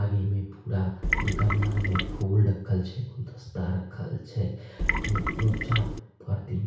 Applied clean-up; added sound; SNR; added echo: none; Trickle, dribble / Water tap, faucet; 1 dB; reverberation time 0.6 s.